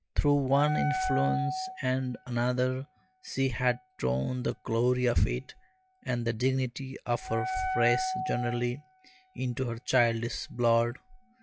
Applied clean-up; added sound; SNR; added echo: classical method log-MMSE.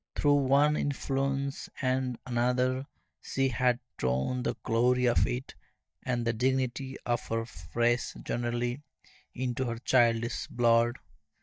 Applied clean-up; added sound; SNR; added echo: neural mask model DeepFilterNet 3.